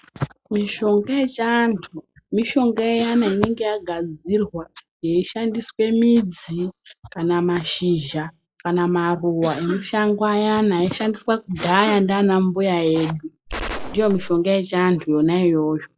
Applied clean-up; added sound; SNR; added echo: classical method log-MMSE.